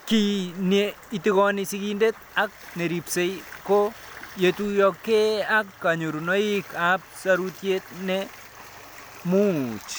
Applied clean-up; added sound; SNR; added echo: none; none; none; none.